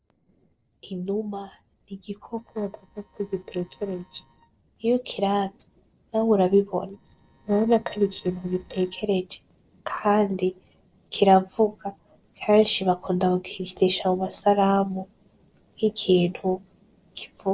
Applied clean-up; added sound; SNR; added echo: neural separator model SepFormer DNS4.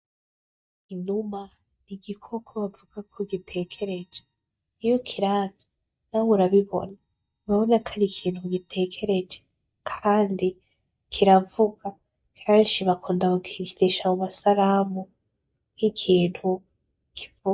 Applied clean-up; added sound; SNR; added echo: neural mask model DeepFilterNet 3.